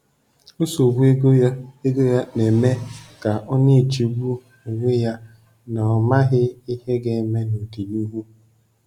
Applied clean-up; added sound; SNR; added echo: none; none; none; none.